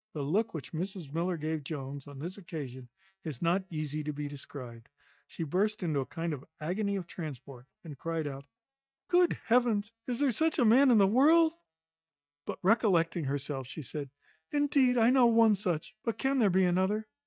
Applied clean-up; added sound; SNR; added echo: neural mask model DeepFilterNet 3.